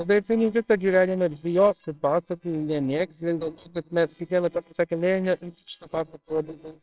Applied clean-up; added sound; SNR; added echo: neural separator model SepFormer WHAMR!.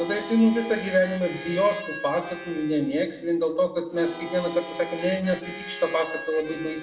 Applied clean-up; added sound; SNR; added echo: none; Harmonica; 12 dB; reverberation time 0.8 s.